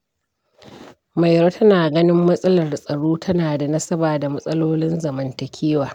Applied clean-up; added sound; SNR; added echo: none; none; none; none.